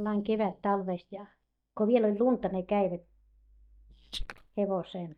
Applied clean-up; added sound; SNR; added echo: neural mask model DeepFilterNet 3.